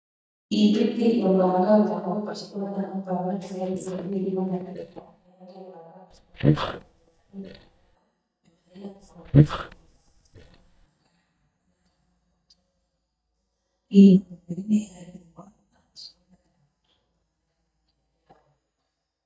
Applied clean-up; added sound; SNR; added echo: neural mask model DeepFilterNet 3.